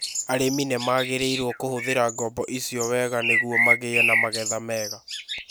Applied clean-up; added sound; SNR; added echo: none; Bird; 1 dB; none.